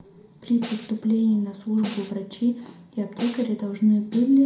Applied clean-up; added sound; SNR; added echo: none; Snare drum; 17 dB; reverberation time 0.4 s.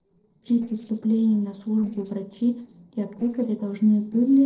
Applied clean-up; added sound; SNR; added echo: neural separator model SepFormer DNS4.